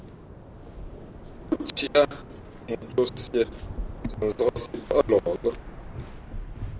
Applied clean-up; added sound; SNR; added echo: none; Waves, surf; 10 dB; none.